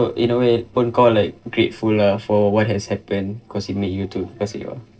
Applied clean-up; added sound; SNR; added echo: neural separator model SepFormer DNS4.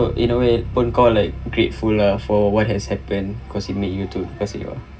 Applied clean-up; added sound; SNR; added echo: none; Bass guitar; 11 dB; reverberation time 0.4 s.